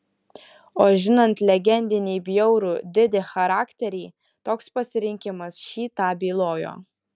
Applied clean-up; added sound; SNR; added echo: none; none; none; none.